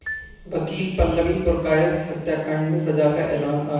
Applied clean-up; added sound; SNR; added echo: none; Marimba, xylophone; 18 dB; reverberation time 1.1 s.